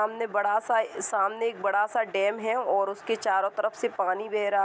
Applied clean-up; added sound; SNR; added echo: none; none; none; none.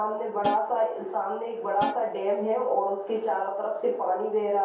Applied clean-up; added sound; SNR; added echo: none; Guitar; 10 dB; reverberation time 0.7 s.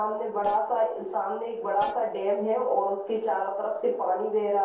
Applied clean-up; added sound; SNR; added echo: neural separator model SepFormer DNS4.